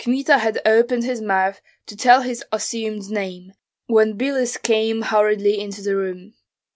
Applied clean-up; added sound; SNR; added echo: none; none; none; none.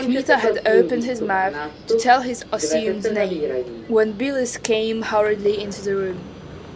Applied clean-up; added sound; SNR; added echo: none; Subway, metro, underground; 5 dB; none.